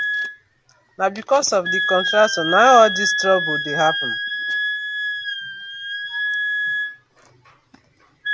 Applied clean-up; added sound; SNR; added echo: none; Wind instrument, woodwind instrument; 3 dB; none.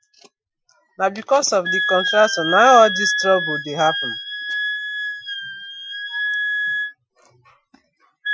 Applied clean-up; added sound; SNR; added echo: classical method Wiener filter.